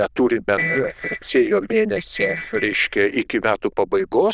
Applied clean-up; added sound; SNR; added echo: neural diffusion model UNIVERSE++.